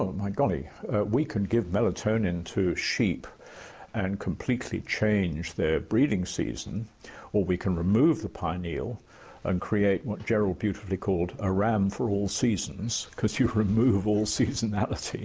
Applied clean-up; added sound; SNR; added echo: none; none; none; none.